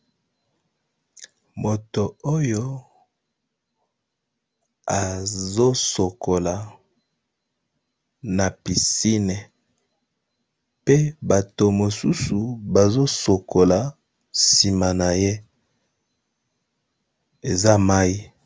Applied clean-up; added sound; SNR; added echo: none; none; none; none.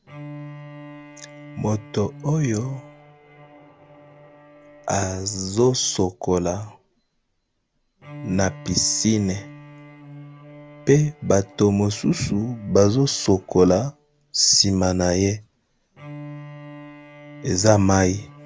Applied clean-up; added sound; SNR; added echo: none; Bowed string instrument; 20 dB; none.